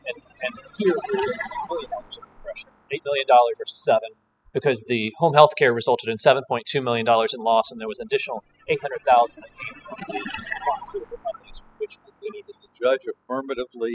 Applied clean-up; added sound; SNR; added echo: classical method spectral subtraction.